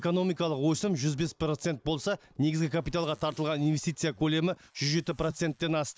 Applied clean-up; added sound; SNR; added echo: neural mask model Resemble Enhance denoiser.